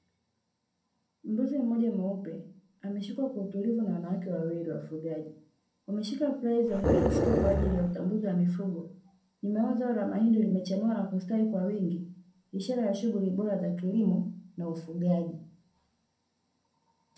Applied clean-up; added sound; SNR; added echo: none; Growling; -4 dB; reverberation time 0.5 s.